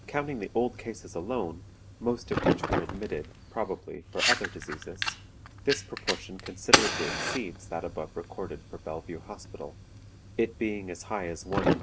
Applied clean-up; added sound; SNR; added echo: none; Fire; -1 dB; none.